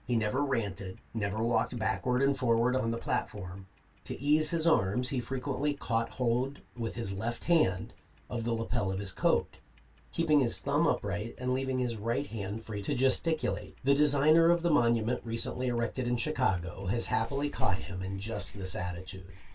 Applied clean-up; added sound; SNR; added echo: none; Clock; 9 dB; reverberation time 0.1 s.